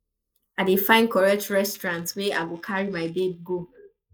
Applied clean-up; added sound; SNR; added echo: neural mask model Resemble Enhance denoiser.